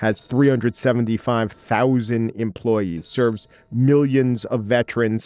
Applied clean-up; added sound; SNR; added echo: neural separator model SepFormer DNS4.